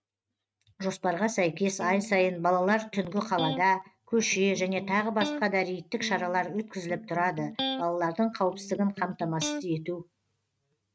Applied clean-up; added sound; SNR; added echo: neural mask model RNNoise.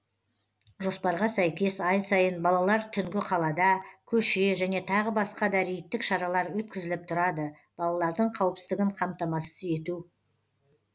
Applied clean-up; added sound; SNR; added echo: none; none; none; none.